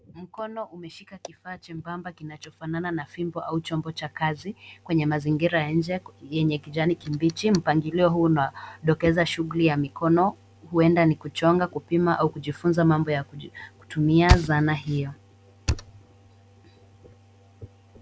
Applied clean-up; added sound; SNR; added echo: none; none; none; none.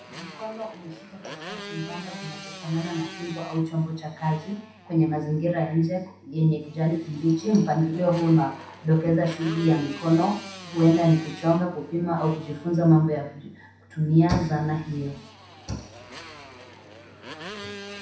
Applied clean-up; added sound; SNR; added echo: none; Motorcycle; 18 dB; reverberation time 0.7 s.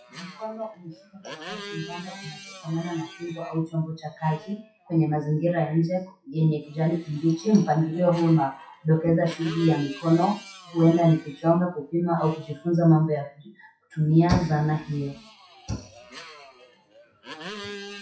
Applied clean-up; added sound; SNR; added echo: classical method WPE with log-MMSE.